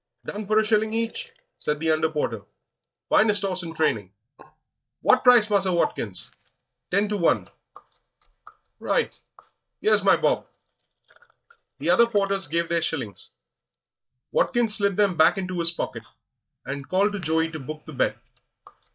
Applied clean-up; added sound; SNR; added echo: neural mask model DeepFilterNet 3.